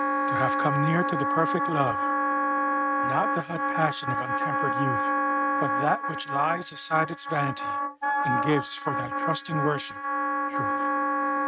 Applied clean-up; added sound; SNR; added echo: neural mask model RNNoise.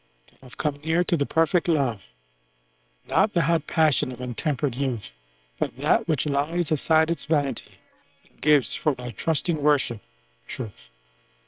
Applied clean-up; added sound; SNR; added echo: neural separator model SepFormer WHAM!.